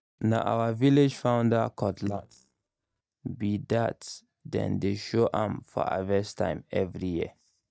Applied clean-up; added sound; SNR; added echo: neural mask model DeepFilterNet 3.